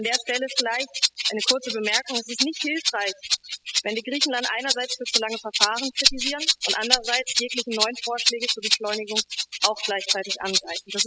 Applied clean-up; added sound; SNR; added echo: classical method spectral subtraction.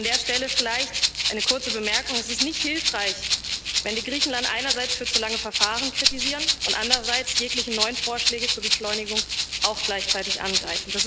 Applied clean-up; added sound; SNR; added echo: none; Rattle (instrument); -4 dB; none.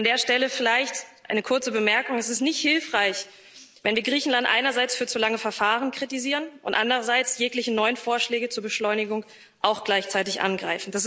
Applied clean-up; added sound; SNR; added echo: none; none; none; none.